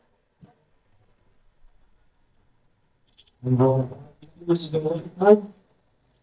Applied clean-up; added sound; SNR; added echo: neural mask model DeepFilterNet 3.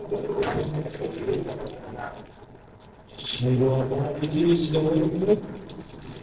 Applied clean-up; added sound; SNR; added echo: neural separator model SepFormer DNS4.